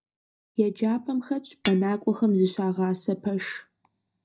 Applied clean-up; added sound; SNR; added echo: neural mask model DeepFilterNet 3.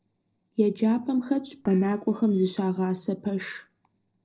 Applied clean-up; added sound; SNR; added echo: neural separator model SepFormer DNS4.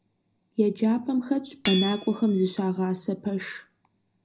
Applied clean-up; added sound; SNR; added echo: none; Hammer / Chink, clink; 13 dB; reverberation time 0.4 s.